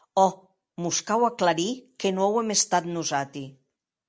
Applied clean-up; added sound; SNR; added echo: none; none; none; none.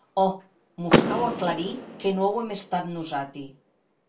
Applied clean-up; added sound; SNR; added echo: none; Door / Car; 2 dB; reverberation time 0.2 s.